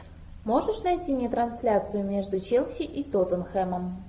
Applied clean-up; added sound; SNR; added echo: none; none; none; none.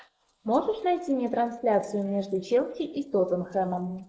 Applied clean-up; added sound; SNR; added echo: neural mask model Resemble Enhance denoiser.